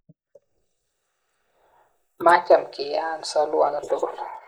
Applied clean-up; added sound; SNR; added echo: neural mask model Resemble Enhance denoiser.